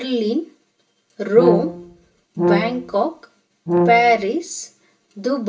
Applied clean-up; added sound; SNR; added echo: none; Brass instrument; 1 dB; reverberation time 0.1 s.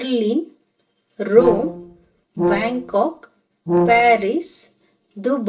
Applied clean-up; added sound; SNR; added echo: neural separator model SepFormer DNS4.